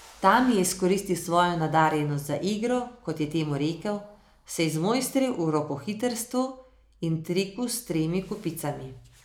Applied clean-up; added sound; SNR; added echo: none; none; none; none.